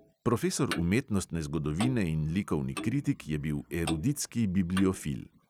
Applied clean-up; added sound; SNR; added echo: none; Clock; 13 dB; none.